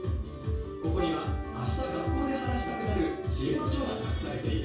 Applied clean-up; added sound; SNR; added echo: none; Wind instrument, woodwind instrument; 10 dB; reverberation time 0.6 s.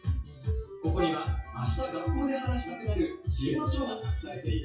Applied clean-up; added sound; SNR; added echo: classical method WPE with log-MMSE.